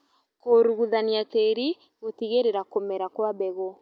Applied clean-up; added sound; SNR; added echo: none; none; none; none.